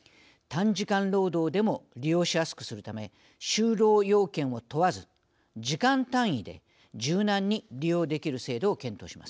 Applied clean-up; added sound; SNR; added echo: none; none; none; none.